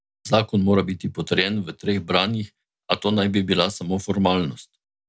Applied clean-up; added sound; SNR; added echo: none; none; none; none.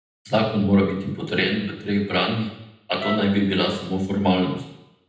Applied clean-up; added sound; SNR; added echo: none; Wind instrument, woodwind instrument; 11 dB; reverberation time 0.8 s.